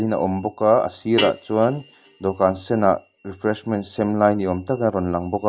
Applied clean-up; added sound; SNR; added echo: none; Guitar; 13 dB; none.